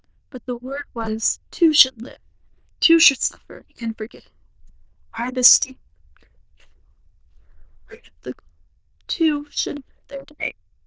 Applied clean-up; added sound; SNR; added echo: neural diffusion model UNIVERSE++.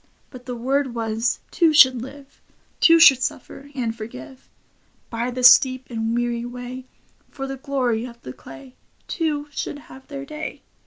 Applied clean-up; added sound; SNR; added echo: none; none; none; none.